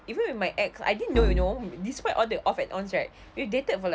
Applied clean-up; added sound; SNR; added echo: none; Musical instrument; 3 dB; none.